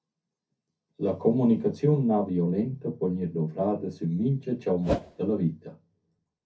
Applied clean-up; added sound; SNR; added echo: none; Whoosh, swoosh, swish; 3 dB; reverberation time 0.3 s.